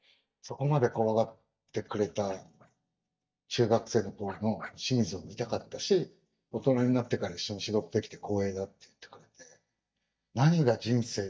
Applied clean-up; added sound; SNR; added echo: neural mask model DeepFilterNet 3.